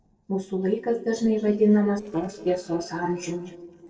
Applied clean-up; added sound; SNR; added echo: neural separator model SepFormer DNS4.